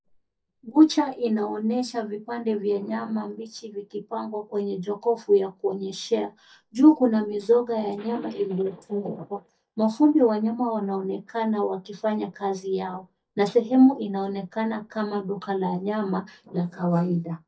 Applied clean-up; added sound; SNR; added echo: neural mask model DeepFilterNet 3.